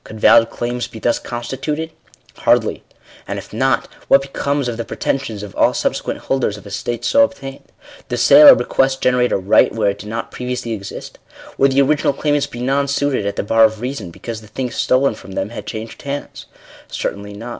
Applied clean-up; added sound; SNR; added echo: none; none; none; none.